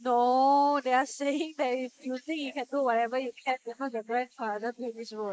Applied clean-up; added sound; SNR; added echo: neural mask model Resemble Enhance denoiser.